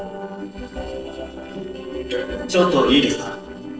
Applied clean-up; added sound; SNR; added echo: neural separator model SepFormer DNS4.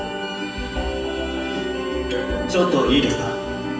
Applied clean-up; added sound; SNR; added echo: none; Bowed string instrument; 15 dB; reverberation time 0.8 s.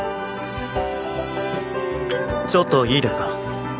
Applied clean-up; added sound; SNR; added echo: none; none; none; none.